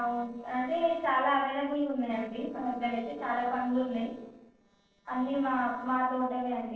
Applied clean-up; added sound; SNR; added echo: neural separator model SepFormer DNS4.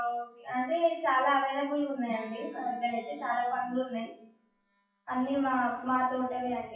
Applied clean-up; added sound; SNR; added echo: classical method WPE with log-MMSE.